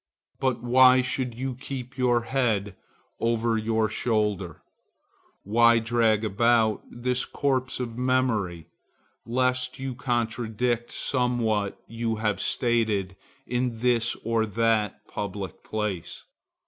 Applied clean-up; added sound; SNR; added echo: none; none; none; none.